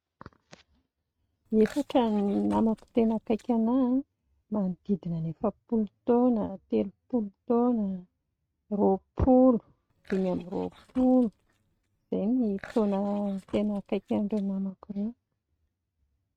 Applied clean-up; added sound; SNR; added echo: neural mask model RNNoise.